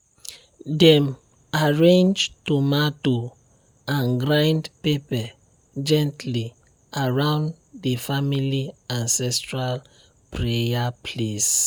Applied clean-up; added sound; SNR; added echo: none; none; none; none.